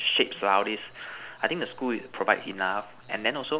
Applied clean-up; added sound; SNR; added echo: none; none; none; none.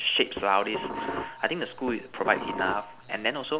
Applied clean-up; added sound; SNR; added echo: none; Dishes, pots, and pans; 7 dB; none.